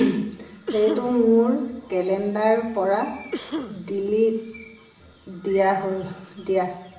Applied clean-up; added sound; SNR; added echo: none; Cough; 11 dB; reverberation time 0.8 s.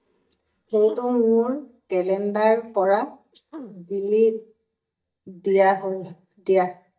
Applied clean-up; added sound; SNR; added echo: neural mask model DeepFilterNet 3.